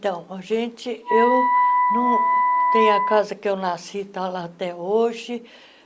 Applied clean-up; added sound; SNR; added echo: none; Wind instrument, woodwind instrument; -4 dB; none.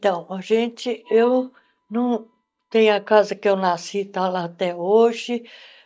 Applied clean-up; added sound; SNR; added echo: neural mask model DeepFilterNet 3.